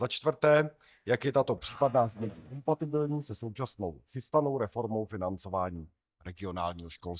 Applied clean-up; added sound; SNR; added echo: neural mask model DeepFilterNet 3.